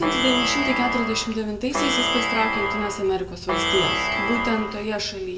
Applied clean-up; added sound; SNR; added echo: none; Plucked string instrument; -1 dB; reverberation time 0.6 s.